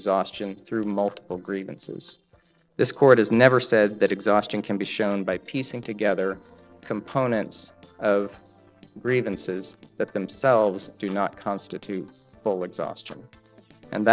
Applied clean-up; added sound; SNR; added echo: neural separator model SepFormer DNS4.